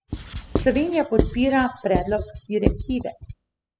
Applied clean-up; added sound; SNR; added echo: classical method spectral subtraction.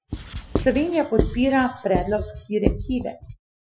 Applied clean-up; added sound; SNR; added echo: classical method Wiener filter.